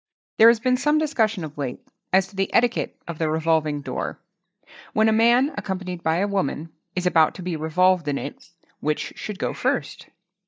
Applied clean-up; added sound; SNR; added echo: neural mask model DeepFilterNet 3.